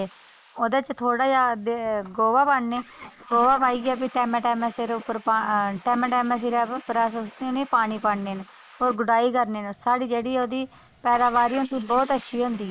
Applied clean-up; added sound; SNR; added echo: neural mask model Resemble Enhance denoiser.